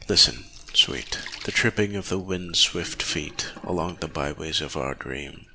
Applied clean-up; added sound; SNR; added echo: none; Sink (filling or washing); 17 dB; none.